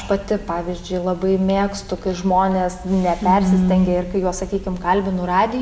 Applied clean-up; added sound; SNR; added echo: none; none; none; none.